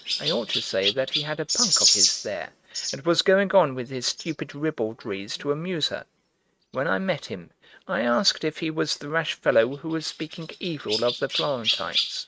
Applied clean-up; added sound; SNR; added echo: neural mask model RNNoise.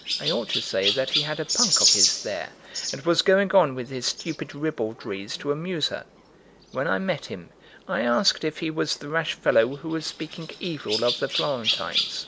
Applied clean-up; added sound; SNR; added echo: none; Chirp, tweet; 3 dB; none.